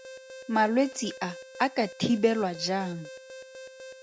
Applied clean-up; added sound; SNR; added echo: none; Alarm; 16 dB; none.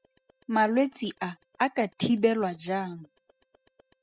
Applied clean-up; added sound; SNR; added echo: classical method spectral subtraction.